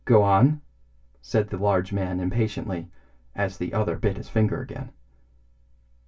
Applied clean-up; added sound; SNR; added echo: none; none; none; reverberation time 0.1 s.